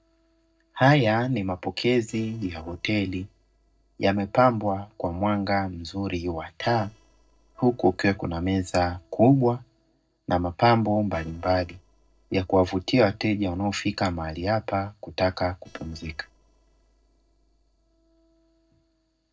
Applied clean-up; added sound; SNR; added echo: neural separator model SepFormer DNS4.